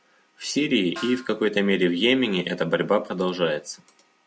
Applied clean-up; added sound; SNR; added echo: none; Snare drum; 20 dB; none.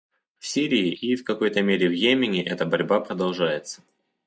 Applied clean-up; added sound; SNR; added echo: neural mask model DeepFilterNet 3.